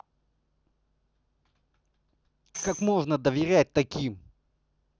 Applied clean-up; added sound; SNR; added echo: none; Tambourine; 14 dB; none.